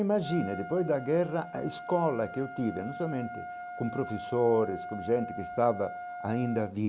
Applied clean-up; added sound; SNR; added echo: none; Trumpet; 11 dB; none.